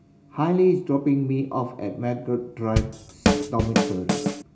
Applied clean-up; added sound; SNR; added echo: none; Drum / Drum kit; -2 dB; reverberation time 0.4 s.